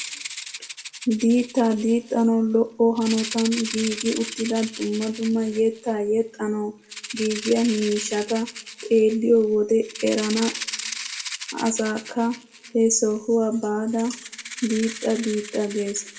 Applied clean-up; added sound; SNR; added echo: none; Rattle (instrument); 12 dB; reverberation time 0.4 s.